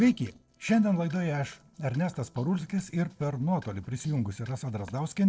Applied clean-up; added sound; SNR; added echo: neural separator model SepFormer DNS4.